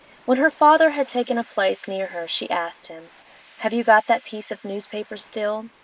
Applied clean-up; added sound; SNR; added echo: neural mask model Resemble Enhance denoiser.